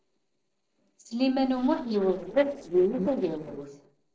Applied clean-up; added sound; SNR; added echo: neural separator model SepFormer DNS4.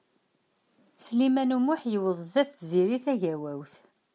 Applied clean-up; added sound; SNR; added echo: none; none; none; none.